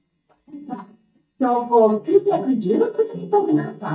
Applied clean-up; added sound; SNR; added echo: neural mask model DeepFilterNet 3.